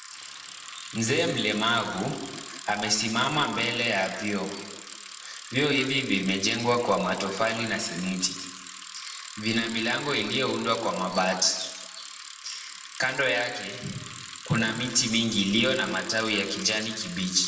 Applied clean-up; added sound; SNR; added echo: none; Bicycle; 13 dB; reverberation time 1.1 s.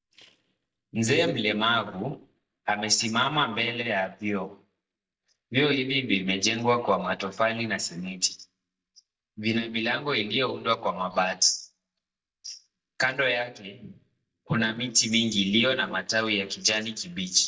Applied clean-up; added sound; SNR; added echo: neural mask model DeepFilterNet 3.